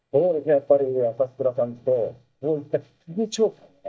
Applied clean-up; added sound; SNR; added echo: neural mask model DeepFilterNet 3.